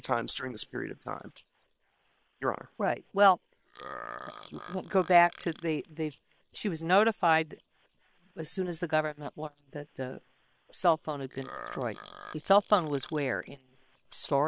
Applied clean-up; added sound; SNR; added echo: neural separator model SepFormer WHAM!.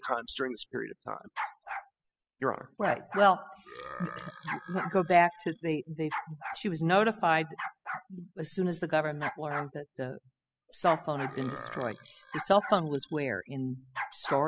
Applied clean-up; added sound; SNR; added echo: classical method spectral subtraction.